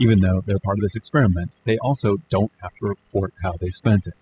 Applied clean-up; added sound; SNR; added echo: classical method spectral subtraction.